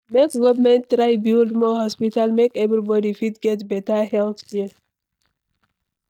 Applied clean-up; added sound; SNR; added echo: neural mask model DeepFilterNet 3.